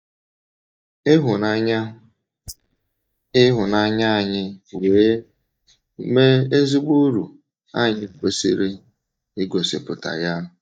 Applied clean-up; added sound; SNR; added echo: neural mask model DeepFilterNet 3.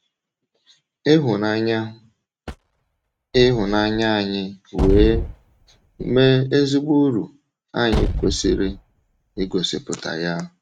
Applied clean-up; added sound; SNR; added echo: neural mask model RNNoise.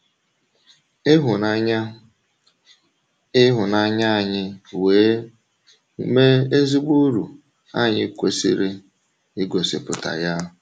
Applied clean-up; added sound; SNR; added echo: none; none; none; none.